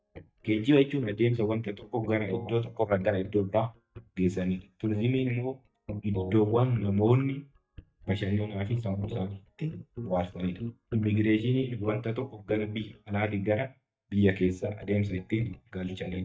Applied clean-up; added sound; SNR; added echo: neural mask model DeepFilterNet 3.